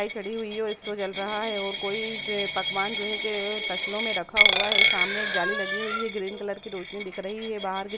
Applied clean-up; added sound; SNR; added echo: none; Coin (dropping); -2 dB; none.